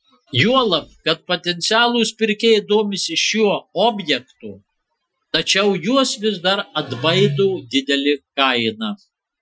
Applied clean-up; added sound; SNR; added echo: classical method Wiener filter.